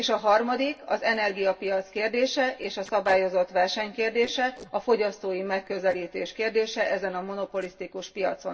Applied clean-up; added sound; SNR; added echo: neural separator model SepFormer DNS4.